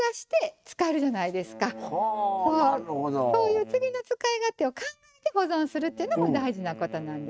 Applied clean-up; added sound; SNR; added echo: neural mask model RNNoise.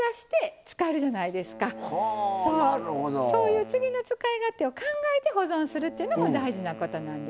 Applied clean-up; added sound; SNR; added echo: none; Wind instrument, woodwind instrument; 17 dB; none.